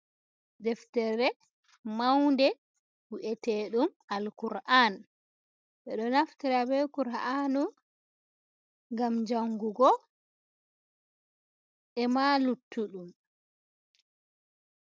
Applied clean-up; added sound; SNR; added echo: none; none; none; none.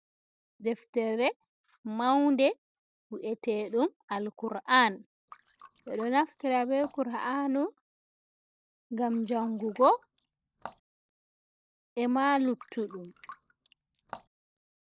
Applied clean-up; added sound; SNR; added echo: neural separator model SepFormer DNS4.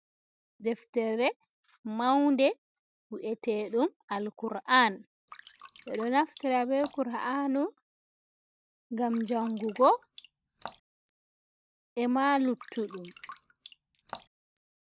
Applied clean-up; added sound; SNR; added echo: none; Drip; 18 dB; none.